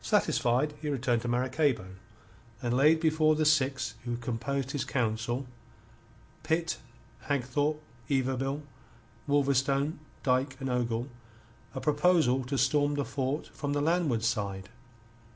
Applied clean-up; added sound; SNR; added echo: none; none; none; none.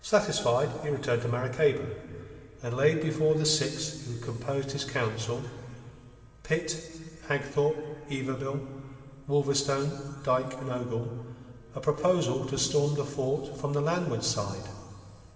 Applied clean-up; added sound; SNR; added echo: none; none; none; reverberation time 2.5 s.